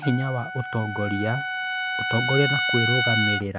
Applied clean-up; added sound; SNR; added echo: none; Trumpet; 0 dB; none.